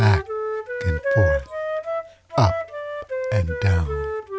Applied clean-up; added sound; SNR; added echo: none; Wind instrument, woodwind instrument; 3 dB; none.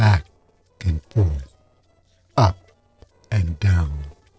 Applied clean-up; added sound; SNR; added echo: neural separator model SepFormer DNS4.